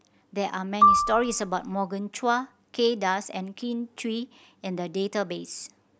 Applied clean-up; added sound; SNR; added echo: none; Marimba, xylophone; -3 dB; none.